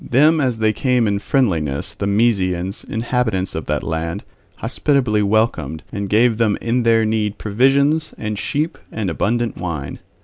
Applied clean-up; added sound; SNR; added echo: none; none; none; none.